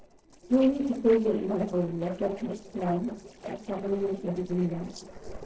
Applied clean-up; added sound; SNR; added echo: neural separator model SepFormer DNS4.